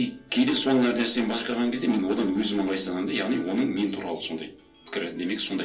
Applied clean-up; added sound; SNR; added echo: none; none; none; reverberation time 0.3 s.